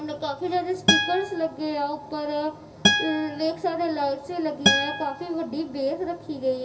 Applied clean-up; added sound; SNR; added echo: none; Acoustic guitar; 0 dB; reverberation time 0.4 s.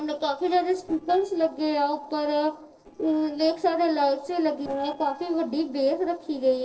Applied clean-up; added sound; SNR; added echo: neural separator model SepFormer DNS4.